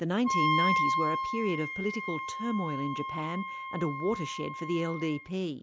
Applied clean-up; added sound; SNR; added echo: none; Wind instrument, woodwind instrument; 1 dB; none.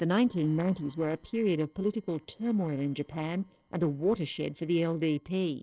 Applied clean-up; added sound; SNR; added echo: neural separator model SepFormer DNS4.